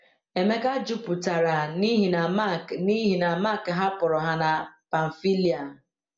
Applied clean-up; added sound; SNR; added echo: none; none; none; none.